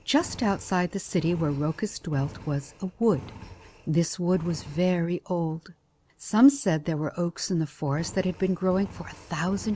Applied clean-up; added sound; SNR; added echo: none; Engine; 19 dB; none.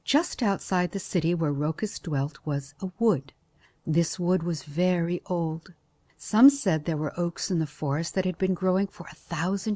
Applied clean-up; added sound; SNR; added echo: none; none; none; none.